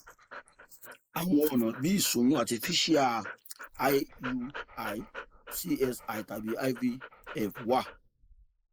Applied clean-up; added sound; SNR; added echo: neural mask model Resemble Enhance denoiser.